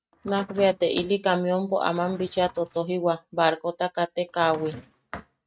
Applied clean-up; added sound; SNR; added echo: neural mask model RNNoise.